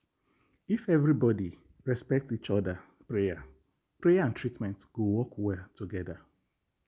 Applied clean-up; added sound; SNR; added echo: none; none; none; none.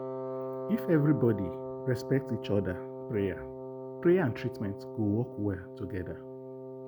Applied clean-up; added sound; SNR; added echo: none; Wind instrument, woodwind instrument; 8 dB; none.